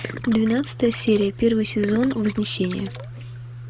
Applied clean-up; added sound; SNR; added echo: none; Gurgling; 16 dB; none.